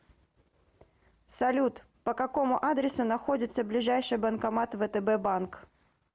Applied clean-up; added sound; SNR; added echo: none; none; none; none.